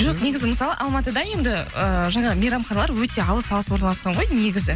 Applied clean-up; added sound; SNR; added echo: none; none; none; none.